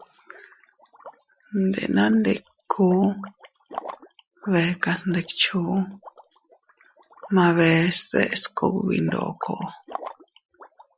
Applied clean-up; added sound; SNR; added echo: classical method Wiener filter.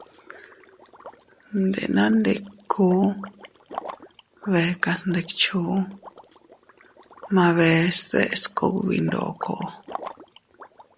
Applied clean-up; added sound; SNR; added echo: none; Liquid; 19 dB; none.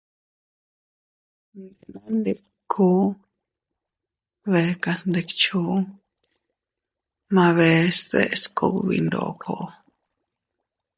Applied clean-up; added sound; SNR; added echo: neural mask model DeepFilterNet 3.